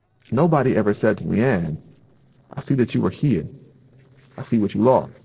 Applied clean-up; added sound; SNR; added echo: neural separator model SepFormer DNS4.